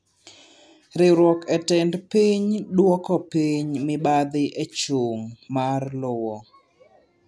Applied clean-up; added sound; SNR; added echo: none; none; none; none.